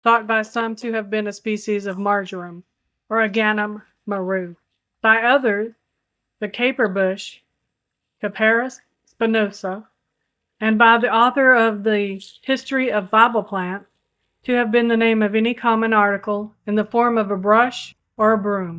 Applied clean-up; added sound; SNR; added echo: neural mask model DeepFilterNet 3.